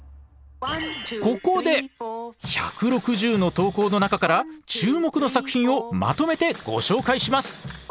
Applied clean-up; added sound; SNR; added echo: none; none; none; none.